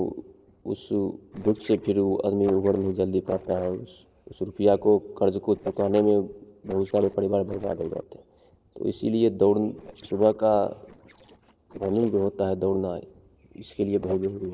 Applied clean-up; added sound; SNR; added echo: neural separator model SepFormer DNS4.